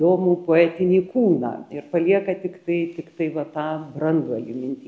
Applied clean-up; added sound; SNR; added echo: none; none; none; none.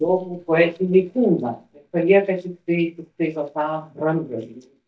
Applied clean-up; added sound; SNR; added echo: neural mask model DeepFilterNet 3.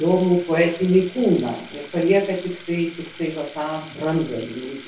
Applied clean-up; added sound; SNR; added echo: none; Sink (filling or washing) / Water tap, faucet; 16 dB; reverberation time 0.3 s.